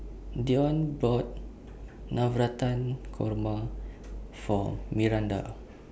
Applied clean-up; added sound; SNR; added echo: none; none; none; none.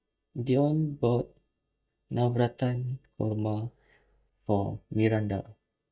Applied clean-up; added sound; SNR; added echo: neural mask model DeepFilterNet 3.